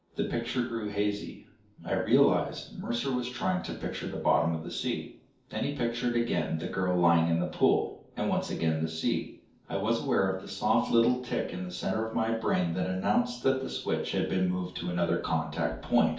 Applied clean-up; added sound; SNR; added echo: none; none; none; reverberation time 0.6 s.